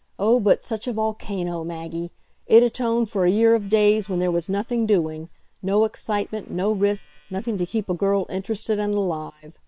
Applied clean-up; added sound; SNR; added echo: neural separator model SepFormer WHAM!.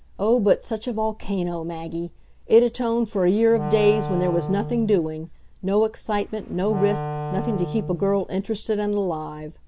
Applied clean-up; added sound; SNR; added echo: none; Wind instrument, woodwind instrument; 8 dB; none.